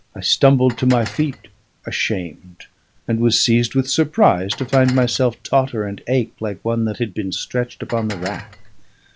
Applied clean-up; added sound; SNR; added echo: none; Dishes, pots, and pans; 16 dB; none.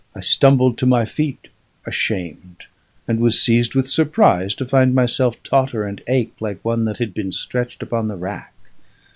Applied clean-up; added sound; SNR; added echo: none; none; none; none.